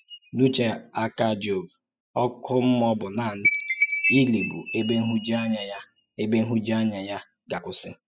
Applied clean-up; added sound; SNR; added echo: classical method spectral subtraction.